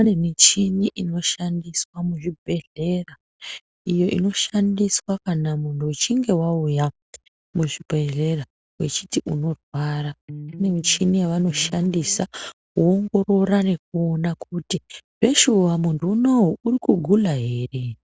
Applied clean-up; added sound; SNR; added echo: none; Electric guitar; 16 dB; none.